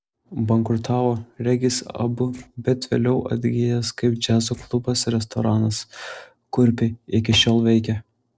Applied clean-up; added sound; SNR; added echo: neural separator model SepFormer DNS4.